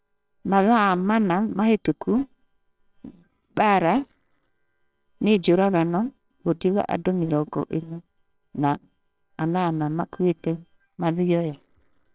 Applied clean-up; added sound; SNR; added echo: neural separator model SepFormer WHAMR!.